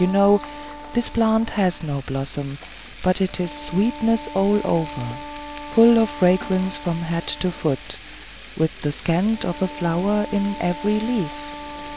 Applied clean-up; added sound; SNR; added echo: none; Frying (food) + Wind instrument, woodwind instrument; 13 dB; none.